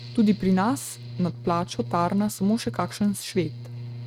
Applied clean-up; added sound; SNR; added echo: neural mask model RNNoise.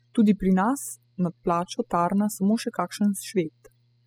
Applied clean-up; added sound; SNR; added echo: classical method spectral subtraction.